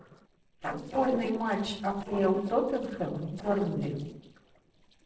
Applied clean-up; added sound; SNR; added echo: neural separator model SepFormer DNS4.